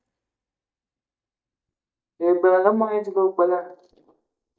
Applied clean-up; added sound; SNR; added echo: neural mask model DeepFilterNet 3.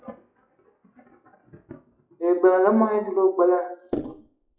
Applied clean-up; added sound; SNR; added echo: classical method WPE with log-MMSE.